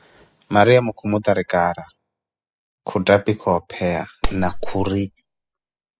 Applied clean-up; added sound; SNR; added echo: classical method spectral subtraction.